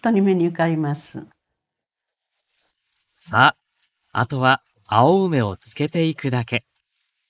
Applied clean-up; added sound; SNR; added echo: neural mask model Resemble Enhance denoiser.